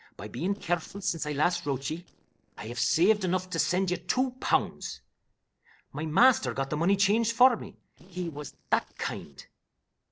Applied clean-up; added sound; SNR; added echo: neural separator model SepFormer DNS4.